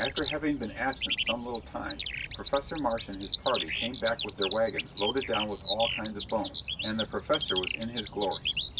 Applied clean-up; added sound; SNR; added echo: none; Bird vocalization, bird call, bird song; -2 dB; reverberation time 0.2 s.